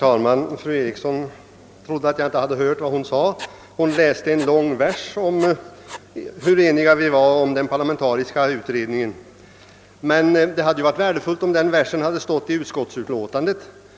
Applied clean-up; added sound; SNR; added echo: none; Writing; 20 dB; none.